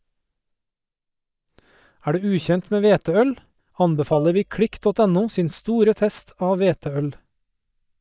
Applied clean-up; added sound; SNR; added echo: neural mask model DeepFilterNet 3.